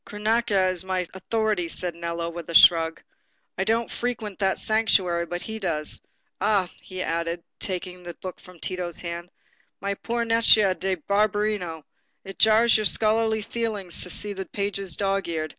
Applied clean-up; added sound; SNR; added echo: none; none; none; none.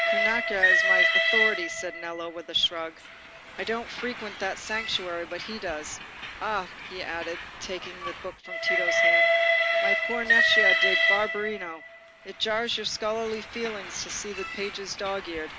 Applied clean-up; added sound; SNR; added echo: none; Train; -5 dB; none.